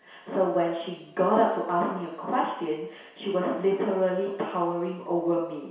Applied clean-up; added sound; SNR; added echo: none; none; none; reverberation time 0.7 s.